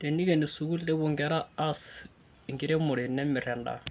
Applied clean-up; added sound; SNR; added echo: none; none; none; none.